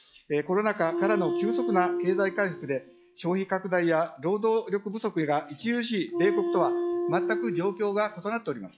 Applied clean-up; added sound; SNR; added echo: classical method log-MMSE.